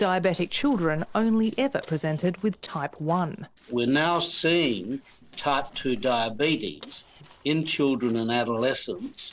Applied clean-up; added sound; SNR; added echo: neural separator model SepFormer DNS4.